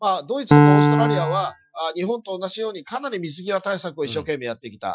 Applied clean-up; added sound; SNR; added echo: classical method Wiener filter.